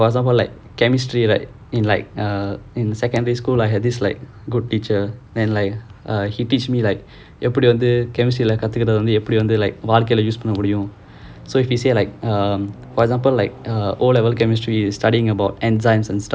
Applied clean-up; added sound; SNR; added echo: none; none; none; none.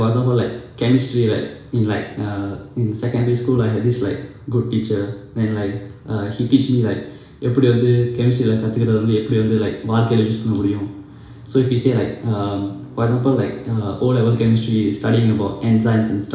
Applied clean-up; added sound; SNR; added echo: none; none; none; reverberation time 0.7 s.